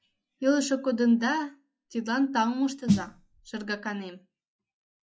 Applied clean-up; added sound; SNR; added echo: classical method log-MMSE.